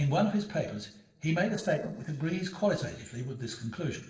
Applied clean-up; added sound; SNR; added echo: neural separator model SepFormer DNS4.